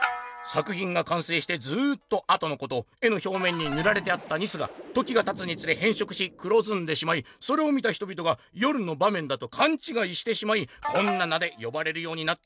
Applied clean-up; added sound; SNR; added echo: none; none; none; none.